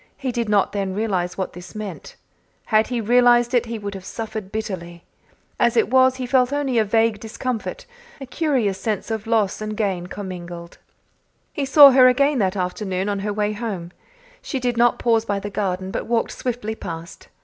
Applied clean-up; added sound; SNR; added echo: none; none; none; none.